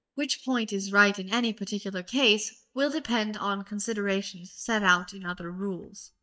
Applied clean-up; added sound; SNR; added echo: neural mask model DeepFilterNet 3.